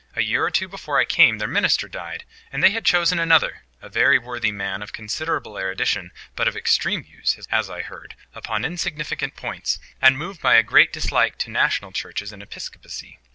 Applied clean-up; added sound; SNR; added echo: none; none; none; none.